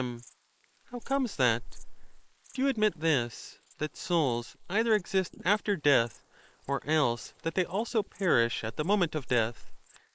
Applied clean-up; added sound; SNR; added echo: neural mask model Resemble Enhance denoiser.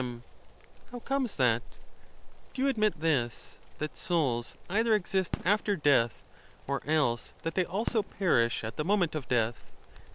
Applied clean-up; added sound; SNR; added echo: none; Fireworks + Insect; 10 dB; none.